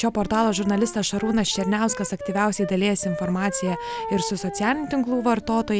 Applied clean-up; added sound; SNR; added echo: none; Wind instrument, woodwind instrument; 12 dB; none.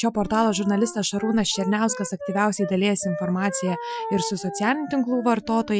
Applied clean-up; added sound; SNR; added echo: classical method Wiener filter.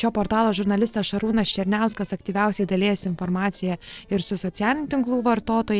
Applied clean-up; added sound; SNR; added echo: neural separator model SepFormer DNS4.